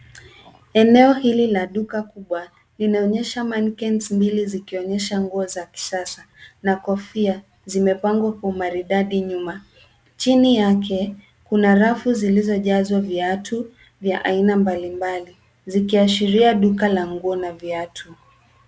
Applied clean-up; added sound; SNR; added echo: none; none; none; none.